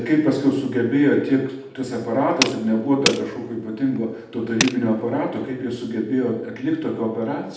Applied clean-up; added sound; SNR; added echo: none; Tools; 7 dB; reverberation time 0.8 s.